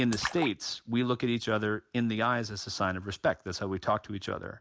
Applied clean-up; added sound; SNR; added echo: none; Splash, splatter; 11 dB; none.